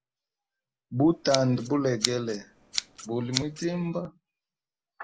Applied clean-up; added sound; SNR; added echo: none; Scissors; 7 dB; none.